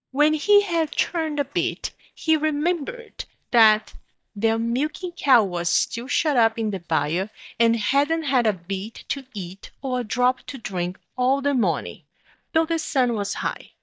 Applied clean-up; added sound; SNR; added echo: neural mask model DeepFilterNet 3.